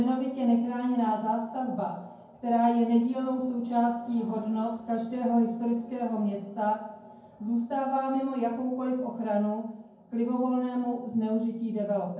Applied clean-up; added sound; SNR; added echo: none; none; none; reverberation time 0.9 s.